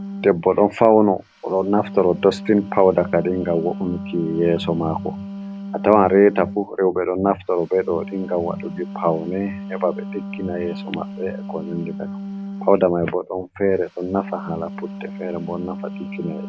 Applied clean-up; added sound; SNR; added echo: none; Wind instrument, woodwind instrument; 12 dB; none.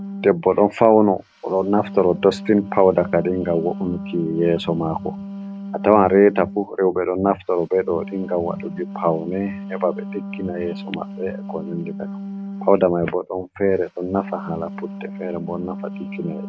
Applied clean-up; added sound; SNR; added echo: neural mask model RNNoise.